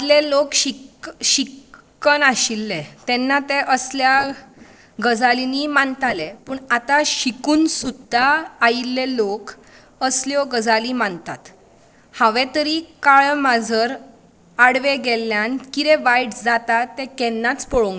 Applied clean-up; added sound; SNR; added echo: neural separator model SepFormer DNS4.